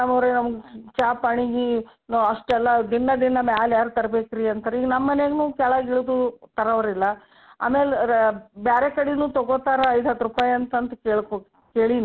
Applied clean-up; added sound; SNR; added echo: none; none; none; none.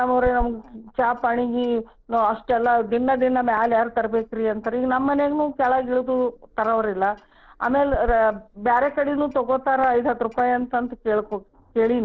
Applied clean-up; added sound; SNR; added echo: neural separator model SepFormer DNS4.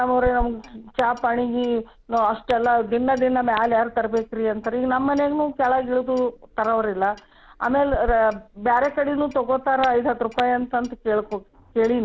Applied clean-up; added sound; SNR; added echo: none; Clock; 18 dB; none.